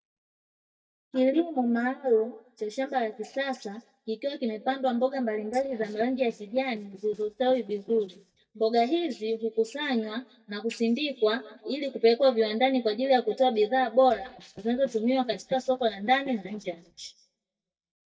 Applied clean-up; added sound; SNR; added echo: neural mask model DeepFilterNet 3.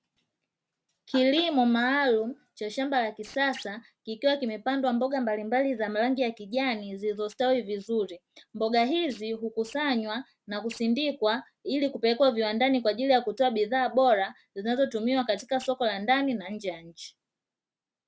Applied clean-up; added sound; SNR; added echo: none; none; none; none.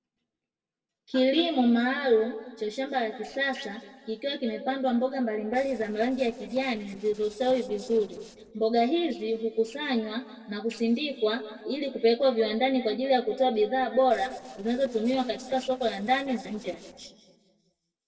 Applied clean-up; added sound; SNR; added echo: neural separator model SepFormer DNS4.